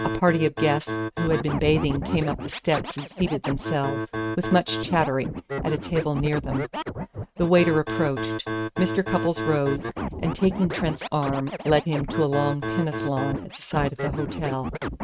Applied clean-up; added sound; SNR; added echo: neural mask model RNNoise.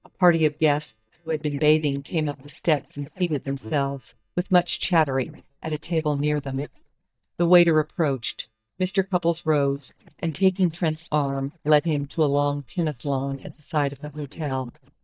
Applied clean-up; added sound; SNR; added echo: neural mask model DeepFilterNet 3.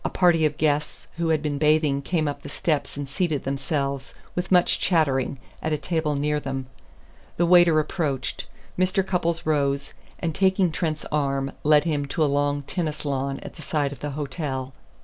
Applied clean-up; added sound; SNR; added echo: none; none; none; none.